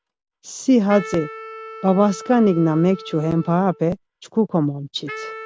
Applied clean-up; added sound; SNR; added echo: none; Wind instrument, woodwind instrument; 17 dB; none.